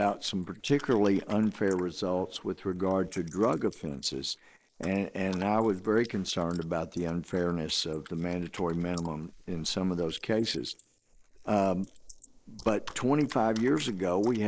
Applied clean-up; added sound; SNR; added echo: neural mask model Resemble Enhance denoiser.